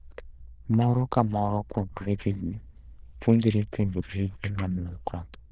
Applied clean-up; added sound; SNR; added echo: neural diffusion model UNIVERSE++.